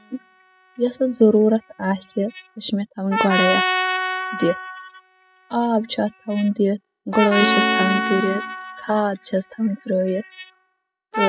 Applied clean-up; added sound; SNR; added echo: classical method spectral subtraction.